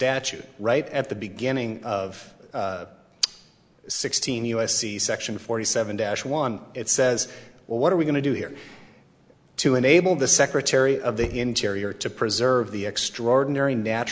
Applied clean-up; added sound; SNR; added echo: none; Knock / Wood; 17 dB; none.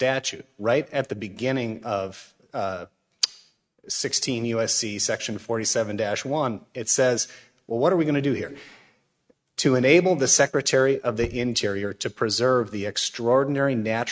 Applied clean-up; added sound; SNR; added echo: neural mask model RNNoise.